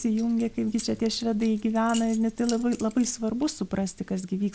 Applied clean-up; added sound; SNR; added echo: none; Keys jangling; 19 dB; none.